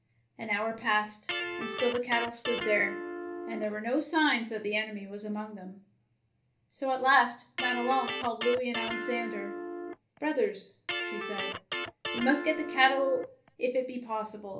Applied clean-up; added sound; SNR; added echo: none; Electric guitar; 5 dB; reverberation time 0.3 s.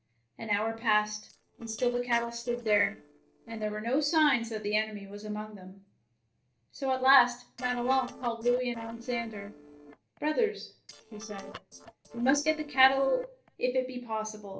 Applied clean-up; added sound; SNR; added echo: neural separator model SepFormer DNS4.